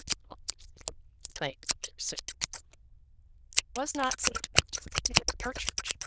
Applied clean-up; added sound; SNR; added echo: neural diffusion model UNIVERSE++.